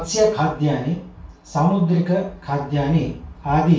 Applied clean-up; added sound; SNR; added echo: none; none; none; reverberation time 0.3 s.